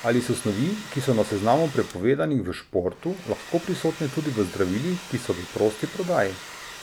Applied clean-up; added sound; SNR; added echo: none; Domestic sounds, home sounds; 15 dB; none.